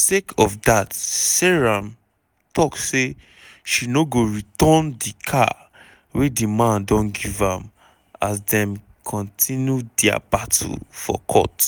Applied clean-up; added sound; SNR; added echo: none; none; none; none.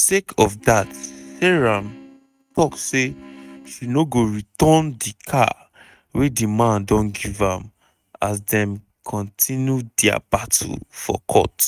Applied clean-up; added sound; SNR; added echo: neural mask model RNNoise.